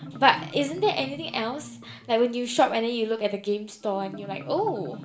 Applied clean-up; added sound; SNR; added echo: none; Marimba, xylophone; 16 dB; reverberation time 0.4 s.